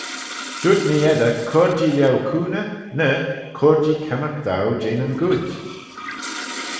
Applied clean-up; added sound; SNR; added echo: none; Toilet flush; 14 dB; reverberation time 1.2 s.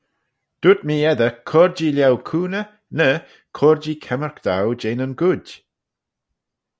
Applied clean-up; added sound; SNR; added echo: none; none; none; none.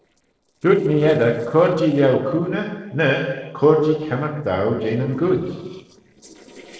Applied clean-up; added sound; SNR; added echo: neural separator model SepFormer DNS4.